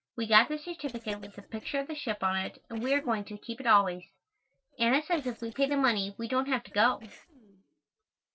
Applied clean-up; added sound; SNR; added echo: neural separator model SepFormer DNS4.